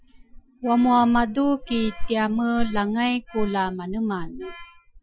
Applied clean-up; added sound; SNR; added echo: classical method Wiener filter.